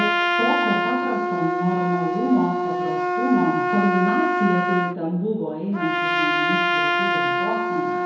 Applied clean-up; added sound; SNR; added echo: none; Trumpet; -2 dB; reverberation time 1.9 s.